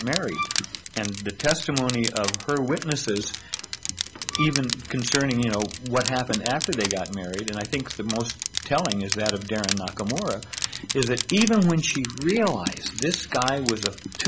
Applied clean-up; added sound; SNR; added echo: none; Crushing + Bowed string instrument; 6 dB; none.